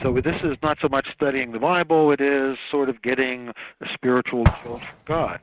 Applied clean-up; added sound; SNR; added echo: neural mask model RNNoise.